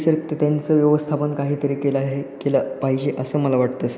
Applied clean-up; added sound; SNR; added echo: none; none; none; none.